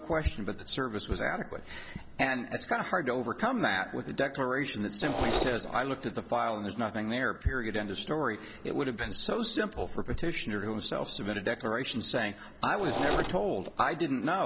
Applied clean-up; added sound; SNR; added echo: none; Mechanisms; 2 dB; none.